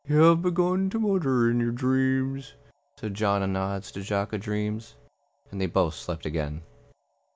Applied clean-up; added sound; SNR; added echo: none; none; none; none.